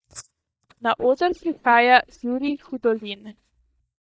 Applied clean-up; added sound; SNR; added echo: neural mask model DeepFilterNet 3.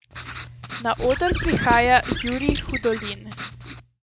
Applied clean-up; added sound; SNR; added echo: none; Squeak / Writing + Writing; 4 dB; none.